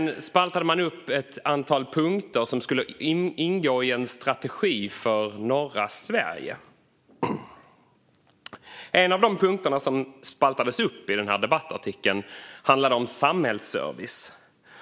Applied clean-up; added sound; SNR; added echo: none; none; none; none.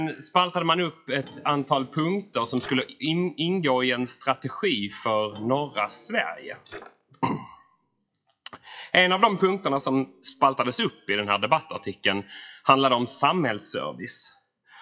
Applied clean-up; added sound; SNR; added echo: classical method WPE with log-MMSE.